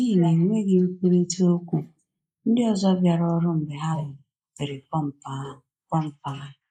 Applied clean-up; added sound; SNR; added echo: neural mask model Resemble Enhance denoiser.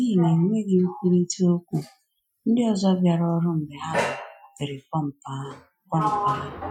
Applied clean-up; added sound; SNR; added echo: classical method Wiener filter.